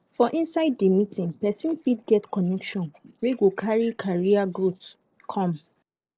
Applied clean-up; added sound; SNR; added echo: neural separator model SepFormer DNS4.